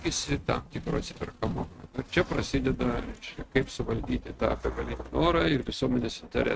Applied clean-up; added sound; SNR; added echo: neural mask model RNNoise.